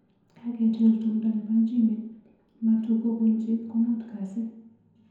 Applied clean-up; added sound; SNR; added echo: none; none; none; reverberation time 0.9 s.